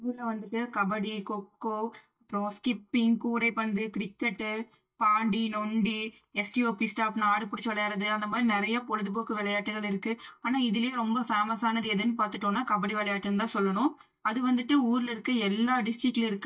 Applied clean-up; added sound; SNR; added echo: neural mask model DeepFilterNet 3.